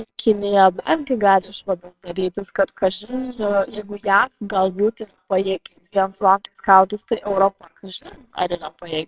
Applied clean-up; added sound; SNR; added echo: neural separator model SepFormer WHAMR!.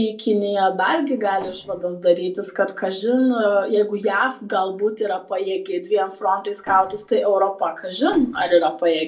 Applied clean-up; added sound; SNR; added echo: neural separator model SepFormer DNS4.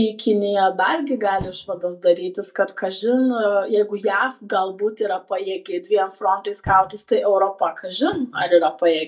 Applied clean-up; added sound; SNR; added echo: neural mask model DeepFilterNet 3.